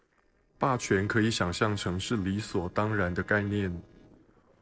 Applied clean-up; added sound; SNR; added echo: neural separator model SepFormer DNS4.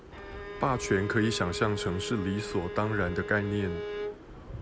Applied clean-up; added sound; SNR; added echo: none; Bowed string instrument; 8 dB; none.